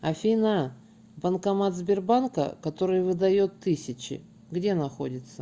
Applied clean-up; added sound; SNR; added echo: none; none; none; none.